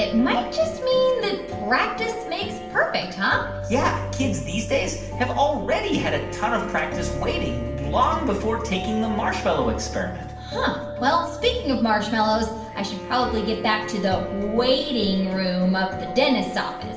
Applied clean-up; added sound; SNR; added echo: none; Bowed string instrument; 15 dB; reverberation time 0.9 s.